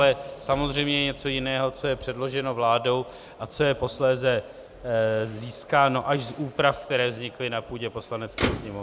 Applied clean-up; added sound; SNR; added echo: none; Motor vehicle (road); 14 dB; none.